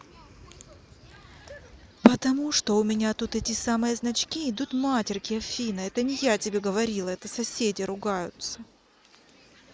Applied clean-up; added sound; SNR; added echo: neural mask model Resemble Enhance denoiser.